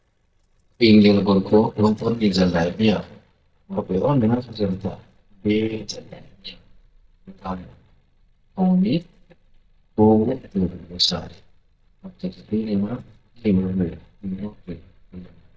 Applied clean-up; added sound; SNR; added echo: neural mask model DeepFilterNet 3.